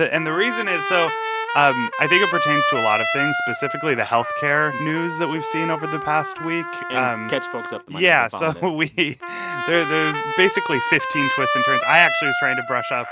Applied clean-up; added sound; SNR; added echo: none; Trumpet; 3 dB; none.